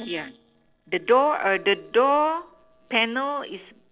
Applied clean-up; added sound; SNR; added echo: neural separator model SepFormer DNS4.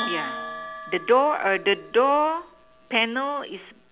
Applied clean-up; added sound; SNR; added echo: none; Bell; 13 dB; none.